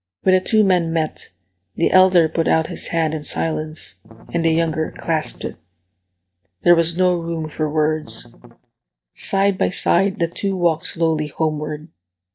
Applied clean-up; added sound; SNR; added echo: neural mask model DeepFilterNet 3.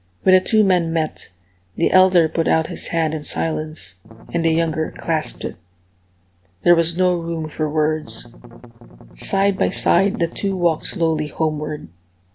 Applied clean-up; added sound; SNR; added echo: none; Strum; 17 dB; none.